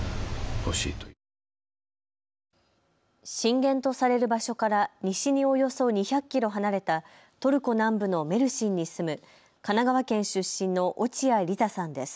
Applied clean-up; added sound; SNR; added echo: none; none; none; none.